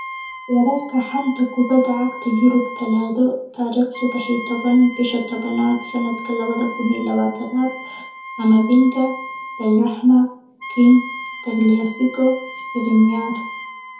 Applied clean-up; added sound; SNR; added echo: none; Wind instrument, woodwind instrument; 14 dB; reverberation time 0.5 s.